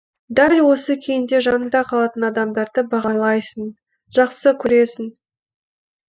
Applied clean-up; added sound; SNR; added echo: neural mask model DeepFilterNet 3.